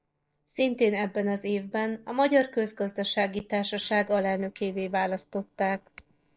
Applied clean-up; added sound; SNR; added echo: neural separator model SepFormer DNS4.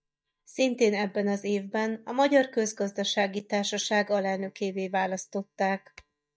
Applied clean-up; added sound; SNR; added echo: neural mask model DeepFilterNet 3.